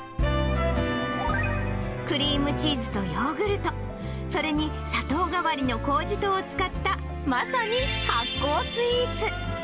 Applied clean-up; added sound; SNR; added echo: none; Bowed string instrument; 9 dB; none.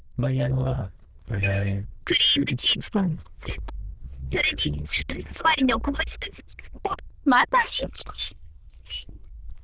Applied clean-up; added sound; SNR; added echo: neural diffusion model UNIVERSE++.